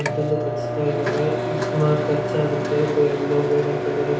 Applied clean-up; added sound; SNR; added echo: none; Microwave oven; 2 dB; reverberation time 0.6 s.